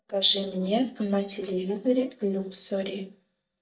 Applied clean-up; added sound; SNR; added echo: neural mask model DeepFilterNet 3.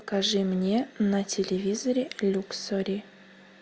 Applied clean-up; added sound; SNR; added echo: none; none; none; none.